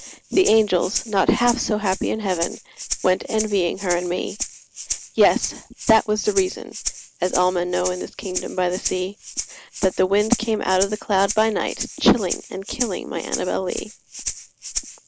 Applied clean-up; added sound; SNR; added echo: none; Rattle (instrument); 10 dB; none.